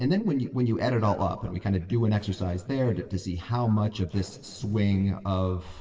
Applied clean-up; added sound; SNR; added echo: neural separator model SepFormer DNS4.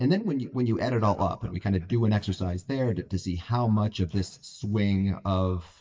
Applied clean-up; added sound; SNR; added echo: neural mask model DeepFilterNet 3.